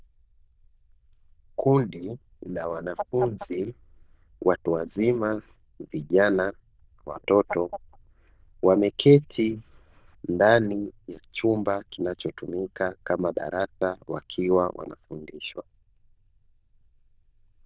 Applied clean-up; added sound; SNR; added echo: neural diffusion model UNIVERSE++.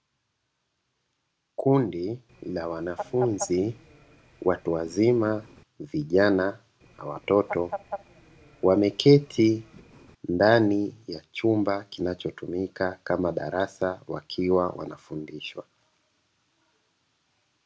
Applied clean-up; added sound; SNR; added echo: none; Fowl; 15 dB; none.